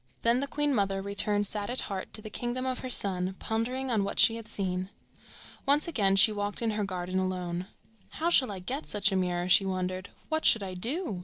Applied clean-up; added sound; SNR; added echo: neural separator model SepFormer DNS4.